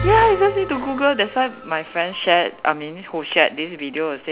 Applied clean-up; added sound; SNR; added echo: none; Bell; 12 dB; none.